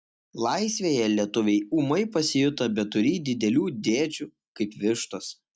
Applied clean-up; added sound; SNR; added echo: none; none; none; none.